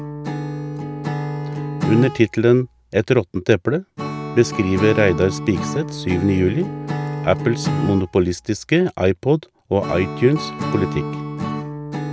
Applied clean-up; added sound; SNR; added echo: none; Acoustic guitar / Strum; 7 dB; none.